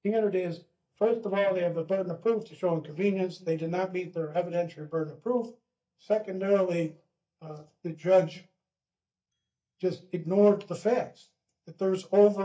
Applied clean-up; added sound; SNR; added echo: neural mask model DeepFilterNet 3.